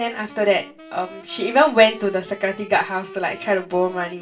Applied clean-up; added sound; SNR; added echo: none; Wind instrument, woodwind instrument; 19 dB; reverberation time 0.2 s.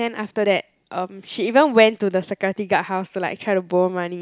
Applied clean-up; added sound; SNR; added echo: none; none; none; none.